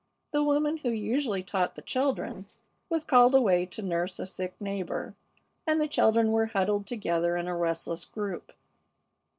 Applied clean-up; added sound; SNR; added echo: neural separator model SepFormer DNS4.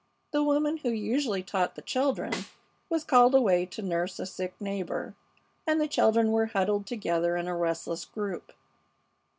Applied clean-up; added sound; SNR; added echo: none; Snare drum; 15 dB; none.